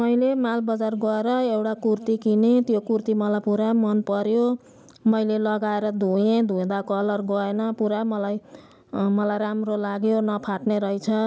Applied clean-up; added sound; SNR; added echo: none; none; none; none.